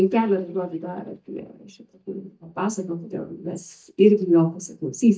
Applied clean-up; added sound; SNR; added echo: neural mask model DeepFilterNet 3.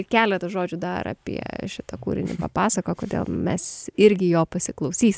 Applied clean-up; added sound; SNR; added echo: none; none; none; none.